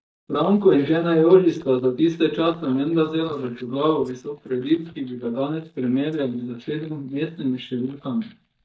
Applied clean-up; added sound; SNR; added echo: neural mask model DeepFilterNet 3.